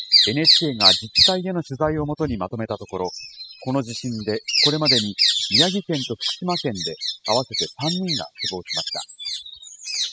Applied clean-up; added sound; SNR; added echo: classical method spectral subtraction.